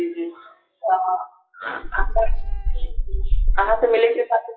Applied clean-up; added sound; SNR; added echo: classical method WPE with log-MMSE.